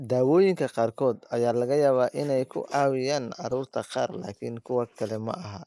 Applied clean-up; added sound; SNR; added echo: neural mask model Resemble Enhance denoiser.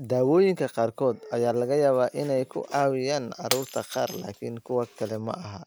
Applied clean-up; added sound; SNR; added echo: none; Shatter; 14 dB; none.